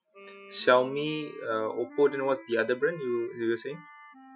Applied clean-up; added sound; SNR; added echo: classical method Wiener filter.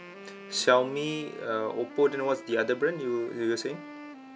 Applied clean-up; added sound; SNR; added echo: none; Wind instrument, woodwind instrument; 16 dB; none.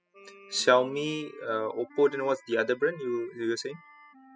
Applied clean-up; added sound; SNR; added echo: classical method spectral subtraction.